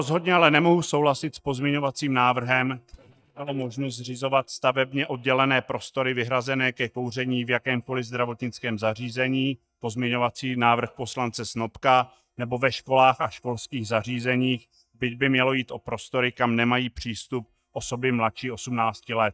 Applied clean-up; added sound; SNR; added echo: neural mask model DeepFilterNet 3.